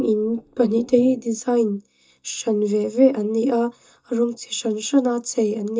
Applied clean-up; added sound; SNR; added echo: neural mask model DeepFilterNet 3.